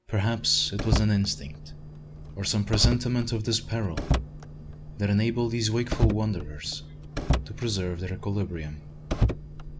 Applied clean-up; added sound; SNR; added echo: none; Car; 2 dB; none.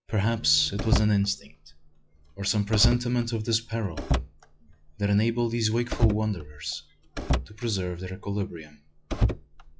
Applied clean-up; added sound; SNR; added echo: classical method log-MMSE.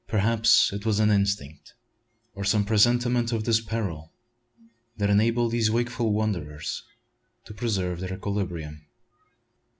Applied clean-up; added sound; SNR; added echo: none; none; none; none.